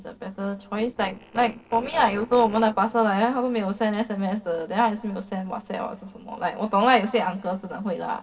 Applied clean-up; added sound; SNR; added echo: neural separator model SepFormer DNS4.